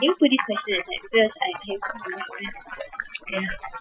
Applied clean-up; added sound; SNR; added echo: classical method Wiener filter.